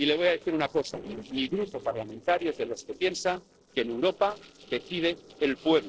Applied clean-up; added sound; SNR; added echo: neural separator model SepFormer DNS4.